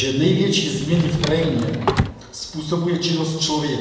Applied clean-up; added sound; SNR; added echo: none; Drawer open or close; 5 dB; reverberation time 1.2 s.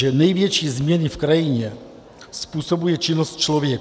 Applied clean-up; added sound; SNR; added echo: none; none; none; none.